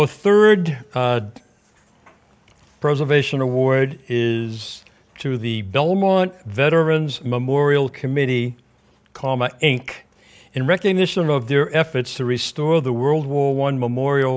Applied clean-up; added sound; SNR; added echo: none; none; none; none.